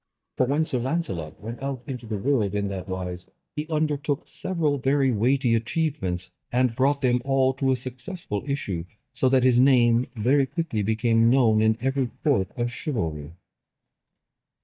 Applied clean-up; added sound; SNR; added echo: neural mask model DeepFilterNet 3.